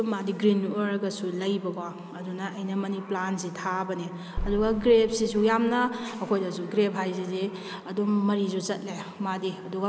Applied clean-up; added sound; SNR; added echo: none; Boom; 10 dB; none.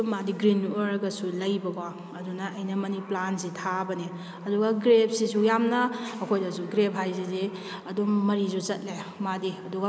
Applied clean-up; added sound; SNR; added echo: none; none; none; none.